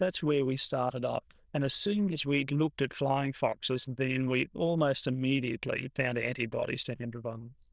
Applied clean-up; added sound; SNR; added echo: neural diffusion model UNIVERSE++.